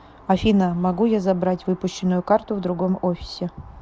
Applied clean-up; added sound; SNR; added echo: none; none; none; none.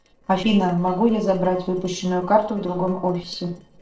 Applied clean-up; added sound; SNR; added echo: neural separator model SepFormer DNS4.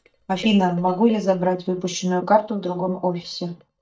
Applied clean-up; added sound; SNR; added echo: neural mask model DeepFilterNet 3.